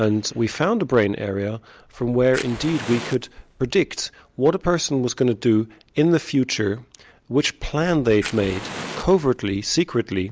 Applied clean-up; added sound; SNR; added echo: none; Fire; 14 dB; none.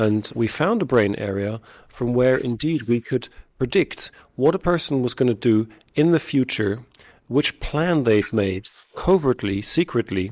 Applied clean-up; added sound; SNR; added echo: neural mask model Resemble Enhance denoiser.